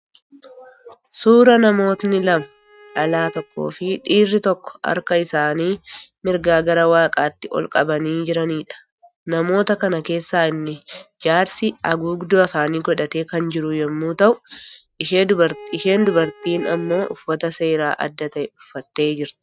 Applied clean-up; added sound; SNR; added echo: neural mask model RNNoise.